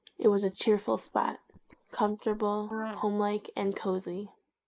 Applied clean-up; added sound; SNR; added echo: neural mask model Resemble Enhance denoiser.